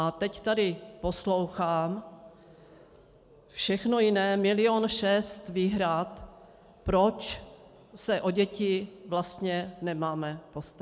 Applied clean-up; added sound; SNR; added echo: none; none; none; none.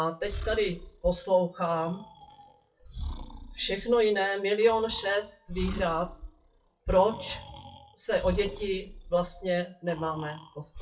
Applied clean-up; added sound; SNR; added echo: classical method WPE with log-MMSE.